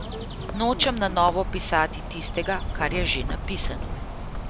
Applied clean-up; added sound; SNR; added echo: none; Bird; 4 dB; none.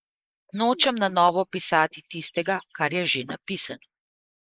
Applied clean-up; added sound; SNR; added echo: neural mask model Resemble Enhance denoiser.